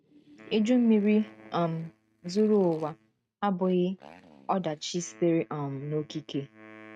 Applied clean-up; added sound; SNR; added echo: neural mask model RNNoise.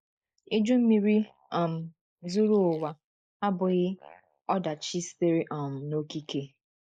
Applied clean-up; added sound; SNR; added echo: neural mask model Resemble Enhance denoiser.